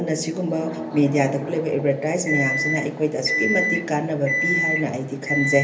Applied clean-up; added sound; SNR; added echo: none; Microwave oven; 4 dB; reverberation time 0.3 s.